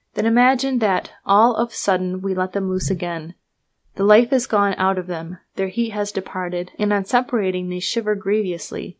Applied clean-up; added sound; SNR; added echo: none; none; none; none.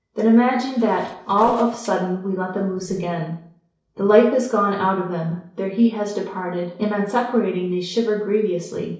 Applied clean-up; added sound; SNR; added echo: neural separator model SepFormer DNS4.